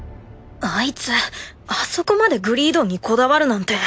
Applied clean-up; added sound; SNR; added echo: none; none; none; none.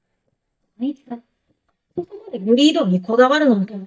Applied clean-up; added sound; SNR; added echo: neural mask model DeepFilterNet 3.